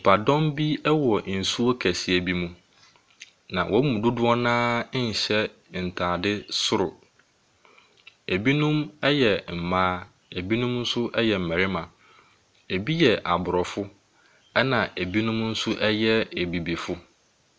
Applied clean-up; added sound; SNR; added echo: none; none; none; none.